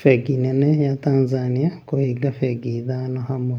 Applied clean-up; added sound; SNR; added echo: none; none; none; none.